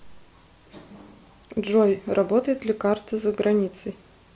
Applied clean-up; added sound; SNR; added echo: none; none; none; none.